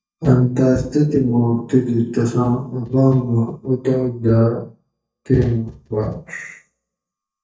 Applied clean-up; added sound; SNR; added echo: neural mask model DeepFilterNet 3.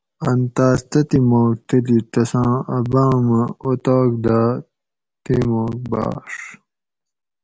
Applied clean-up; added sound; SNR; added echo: none; none; none; none.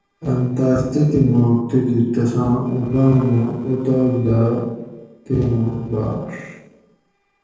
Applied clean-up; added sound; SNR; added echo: neural separator model SepFormer DNS4.